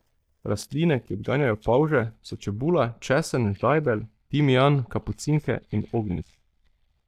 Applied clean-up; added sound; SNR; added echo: neural mask model DeepFilterNet 3.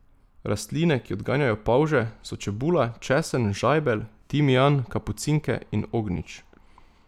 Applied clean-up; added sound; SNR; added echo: none; none; none; none.